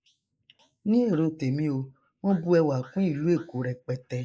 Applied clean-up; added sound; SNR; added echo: neural mask model Resemble Enhance denoiser.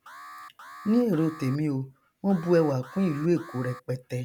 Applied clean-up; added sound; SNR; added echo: none; Alarm; 18 dB; none.